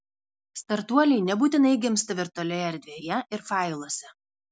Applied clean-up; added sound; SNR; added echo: none; none; none; none.